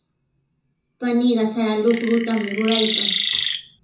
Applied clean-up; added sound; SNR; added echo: none; Chirp, tweet; 1 dB; reverberation time 0.6 s.